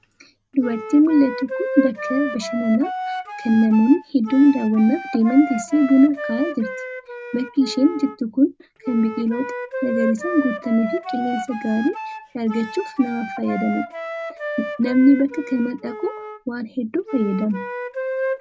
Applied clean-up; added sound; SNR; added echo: none; Wind instrument, woodwind instrument; 9 dB; none.